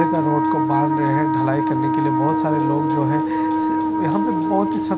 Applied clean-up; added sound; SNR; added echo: none; Wind instrument, woodwind instrument; -4 dB; none.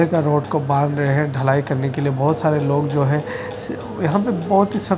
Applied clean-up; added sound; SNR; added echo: none; none; none; none.